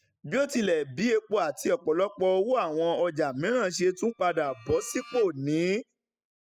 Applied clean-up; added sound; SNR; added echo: classical method spectral subtraction.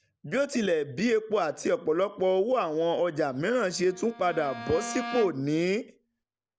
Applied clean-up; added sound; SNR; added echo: none; Bowed string instrument; 14 dB; none.